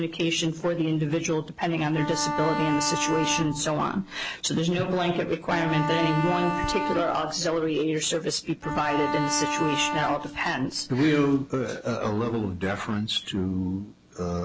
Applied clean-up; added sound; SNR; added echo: none; Bowed string instrument; 4 dB; none.